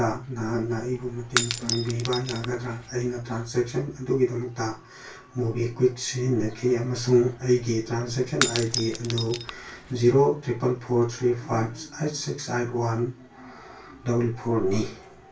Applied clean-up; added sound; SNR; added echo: none; Shatter / Crushing; 8 dB; reverberation time 0.2 s.